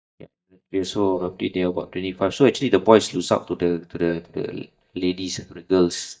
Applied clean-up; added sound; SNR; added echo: neural mask model DeepFilterNet 3.